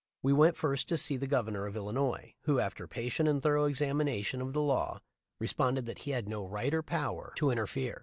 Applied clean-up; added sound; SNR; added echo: none; none; none; none.